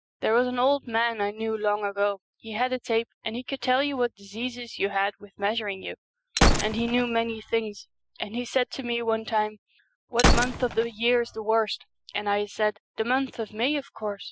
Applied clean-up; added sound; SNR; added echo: classical method Wiener filter.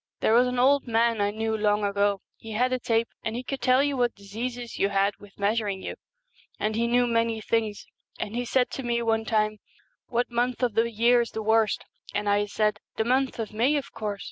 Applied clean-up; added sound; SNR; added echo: none; none; none; none.